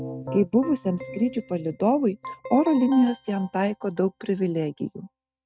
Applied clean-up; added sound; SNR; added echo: neural mask model RNNoise.